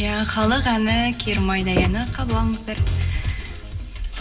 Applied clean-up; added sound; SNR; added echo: none; Knock; 11 dB; reverberation time 0.6 s.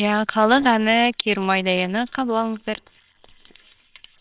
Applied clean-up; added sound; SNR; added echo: neural separator model SepFormer WHAMR!.